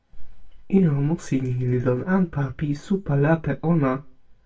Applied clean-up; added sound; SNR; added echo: none; none; none; reverberation time 0.1 s.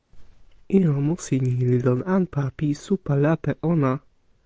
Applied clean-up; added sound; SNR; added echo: none; none; none; none.